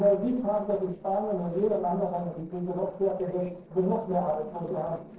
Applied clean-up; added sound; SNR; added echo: neural separator model SepFormer DNS4.